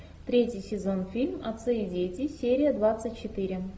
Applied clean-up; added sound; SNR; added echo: none; none; none; none.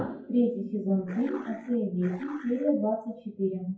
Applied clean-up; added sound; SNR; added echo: classical method WPE with log-MMSE.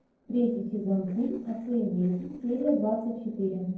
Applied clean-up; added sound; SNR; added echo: neural separator model SepFormer DNS4.